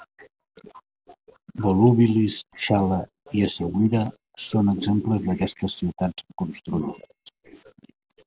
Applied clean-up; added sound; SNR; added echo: neural separator model SepFormer DNS4.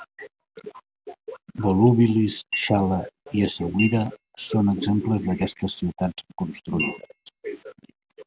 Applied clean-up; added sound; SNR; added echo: none; Chink, clink; 11 dB; none.